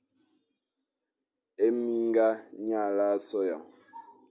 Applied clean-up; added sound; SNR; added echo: none; none; none; none.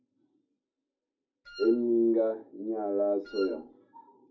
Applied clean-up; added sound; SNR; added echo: none; Wind instrument, woodwind instrument; 16 dB; reverberation time 0.4 s.